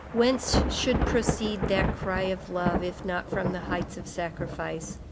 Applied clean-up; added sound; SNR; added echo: none; Thunder / Rain; 1 dB; none.